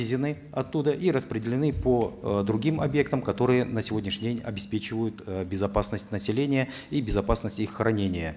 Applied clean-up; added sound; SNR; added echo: none; none; none; none.